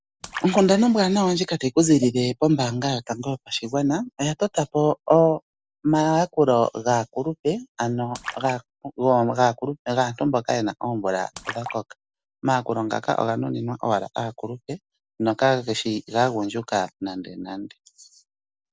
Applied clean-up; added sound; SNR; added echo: none; Splash, splatter; 17 dB; none.